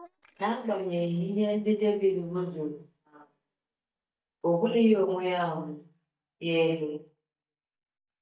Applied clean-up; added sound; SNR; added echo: neural mask model DeepFilterNet 3.